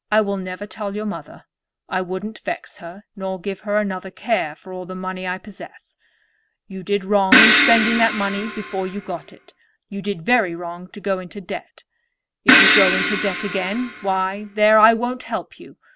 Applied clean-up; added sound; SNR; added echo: none; Crash cymbal; -4 dB; none.